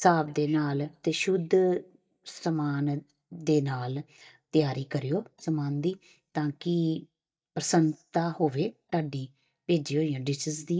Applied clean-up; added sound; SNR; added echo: neural mask model DeepFilterNet 3.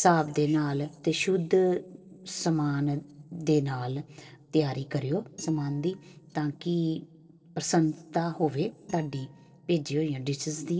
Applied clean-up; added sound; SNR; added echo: neural separator model SepFormer DNS4.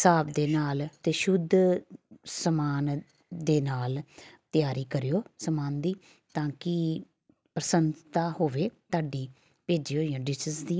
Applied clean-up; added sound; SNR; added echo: none; none; none; none.